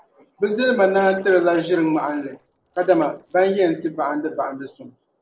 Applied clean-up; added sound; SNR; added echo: neural separator model SepFormer DNS4.